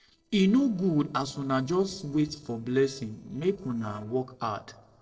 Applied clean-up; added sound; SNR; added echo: neural separator model SepFormer DNS4.